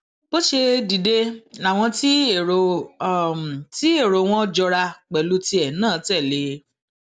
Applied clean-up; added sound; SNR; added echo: none; none; none; none.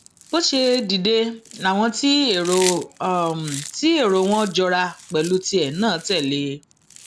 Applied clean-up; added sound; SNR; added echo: none; Chewing, mastication; 15 dB; none.